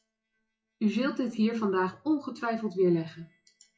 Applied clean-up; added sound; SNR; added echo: classical method WPE with log-MMSE.